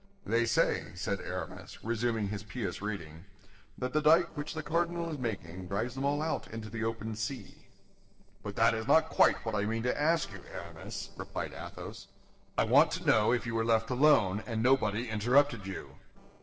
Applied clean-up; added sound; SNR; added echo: neural separator model SepFormer DNS4.